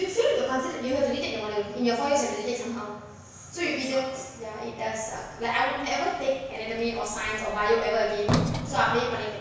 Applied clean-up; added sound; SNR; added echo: none; Sliding door; 9 dB; reverberation time 1.1 s.